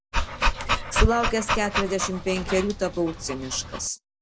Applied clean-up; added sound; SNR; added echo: none; Dog; -1 dB; none.